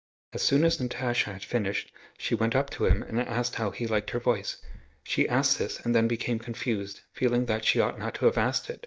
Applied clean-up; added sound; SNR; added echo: neural mask model DeepFilterNet 3.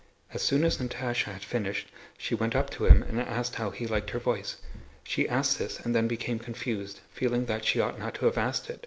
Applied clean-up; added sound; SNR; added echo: none; Bass drum; 19 dB; none.